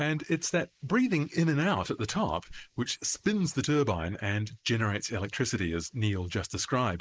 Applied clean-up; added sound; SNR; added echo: neural mask model Resemble Enhance denoiser.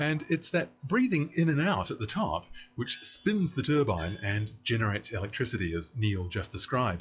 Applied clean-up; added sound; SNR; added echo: classical method log-MMSE.